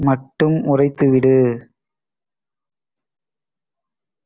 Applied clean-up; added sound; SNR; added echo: none; none; none; none.